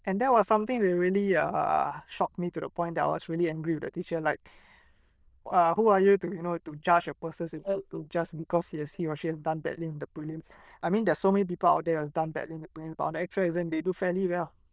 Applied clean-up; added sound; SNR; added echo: neural diffusion model UNIVERSE++.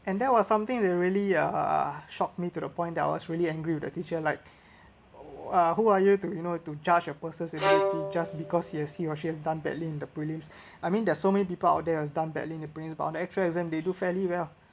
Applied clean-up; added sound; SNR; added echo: none; Bowed string instrument; 3 dB; none.